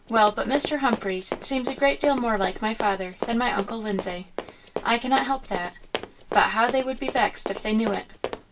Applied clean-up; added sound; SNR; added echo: none; Run; 11 dB; reverberation time 0.2 s.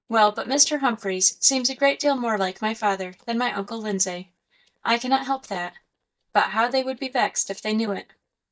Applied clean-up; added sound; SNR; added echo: neural mask model DeepFilterNet 3.